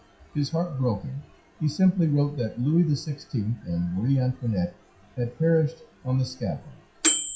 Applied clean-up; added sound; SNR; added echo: classical method WPE with log-MMSE.